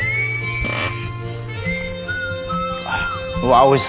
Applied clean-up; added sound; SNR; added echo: none; Fart + Glass; 13 dB; none.